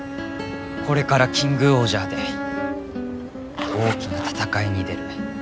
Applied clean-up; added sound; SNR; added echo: none; Bowed string instrument + Zipper (clothing); 8 dB; none.